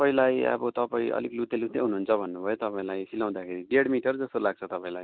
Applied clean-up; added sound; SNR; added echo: none; none; none; none.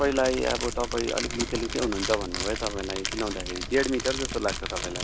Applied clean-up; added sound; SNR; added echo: none; Crumpling, crinkling; 4 dB; none.